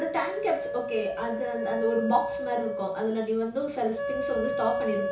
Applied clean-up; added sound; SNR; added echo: none; Wind instrument, woodwind instrument; 3 dB; reverberation time 0.7 s.